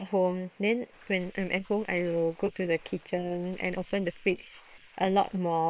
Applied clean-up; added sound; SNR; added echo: neural separator model SepFormer WHAM!.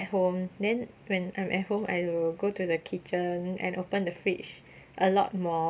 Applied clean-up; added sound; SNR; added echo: none; none; none; none.